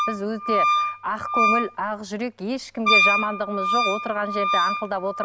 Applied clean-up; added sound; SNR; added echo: none; Wind instrument, woodwind instrument; -3 dB; none.